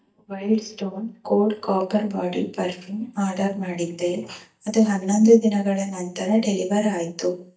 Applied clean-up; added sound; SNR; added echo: neural mask model DeepFilterNet 3.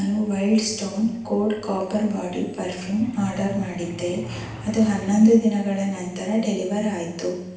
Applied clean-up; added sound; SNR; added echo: none; Truck; 17 dB; reverberation time 0.9 s.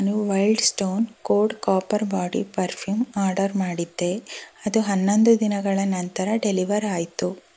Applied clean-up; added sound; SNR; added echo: none; none; none; none.